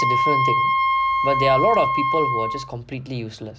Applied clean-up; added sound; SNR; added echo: none; Wind instrument, woodwind instrument; -3 dB; none.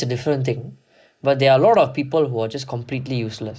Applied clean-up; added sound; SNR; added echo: neural mask model Resemble Enhance denoiser.